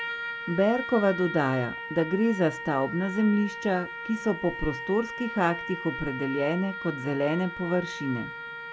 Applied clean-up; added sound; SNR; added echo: none; Trumpet; 9 dB; none.